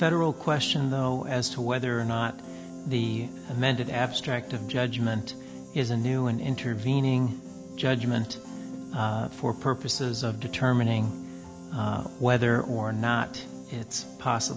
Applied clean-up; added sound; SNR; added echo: none; Piano; 13 dB; none.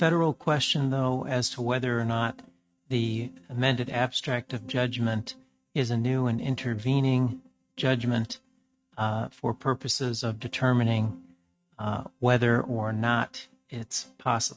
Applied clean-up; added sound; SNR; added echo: neural mask model RNNoise.